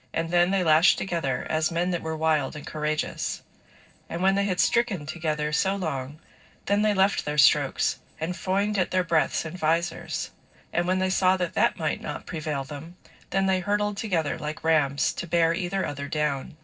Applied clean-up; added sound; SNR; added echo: neural separator model SepFormer DNS4.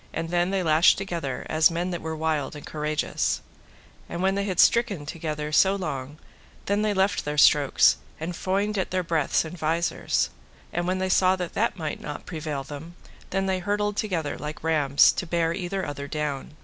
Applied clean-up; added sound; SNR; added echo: none; none; none; none.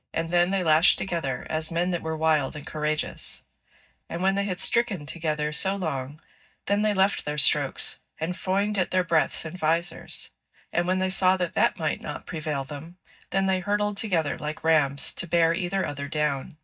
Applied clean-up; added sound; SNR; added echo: neural mask model DeepFilterNet 3.